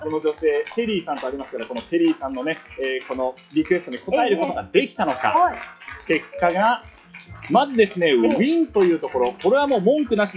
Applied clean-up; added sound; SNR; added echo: classical method WPE with log-MMSE.